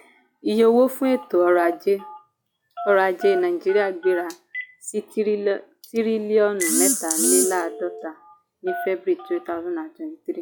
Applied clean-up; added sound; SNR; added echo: classical method log-MMSE.